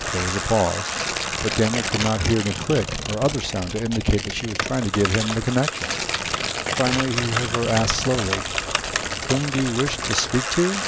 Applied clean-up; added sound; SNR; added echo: none; Bicycle + Tearing; 3 dB; none.